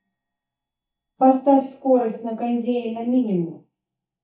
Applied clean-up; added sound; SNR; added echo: neural mask model DeepFilterNet 3.